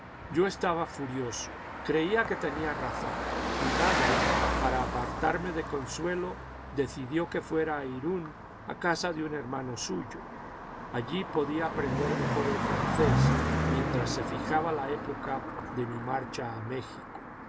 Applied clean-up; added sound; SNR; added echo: none; Car passing by; 0 dB; none.